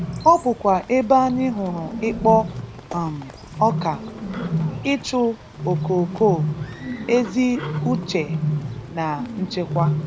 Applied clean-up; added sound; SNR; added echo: none; Bird; 5 dB; none.